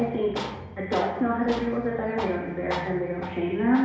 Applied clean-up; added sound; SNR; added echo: none; Tools; 11 dB; reverberation time 1.1 s.